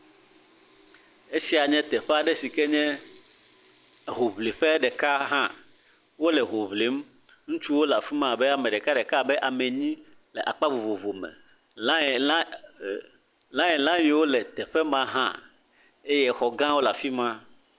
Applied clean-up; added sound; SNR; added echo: none; none; none; none.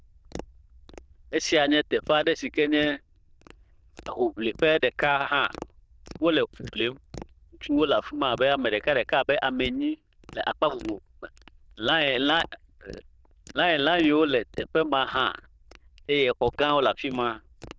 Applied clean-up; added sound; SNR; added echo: neural diffusion model UNIVERSE++.